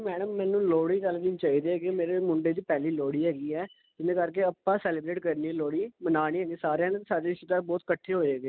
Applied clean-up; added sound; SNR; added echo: none; none; none; none.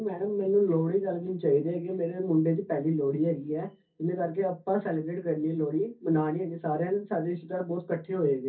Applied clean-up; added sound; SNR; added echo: none; none; none; reverberation time 0.3 s.